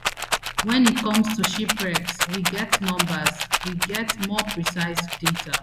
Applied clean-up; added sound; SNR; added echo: none; Rattle; 1 dB; none.